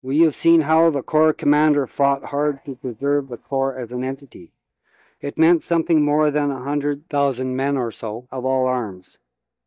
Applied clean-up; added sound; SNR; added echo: neural mask model DeepFilterNet 3.